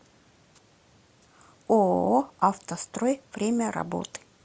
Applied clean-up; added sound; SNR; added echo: none; none; none; none.